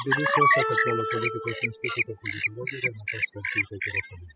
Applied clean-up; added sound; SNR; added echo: classical method spectral subtraction.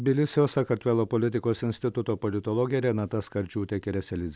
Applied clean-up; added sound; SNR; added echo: none; none; none; none.